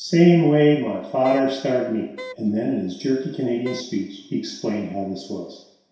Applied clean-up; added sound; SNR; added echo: none; Wind instrument, woodwind instrument; 18 dB; reverberation time 0.7 s.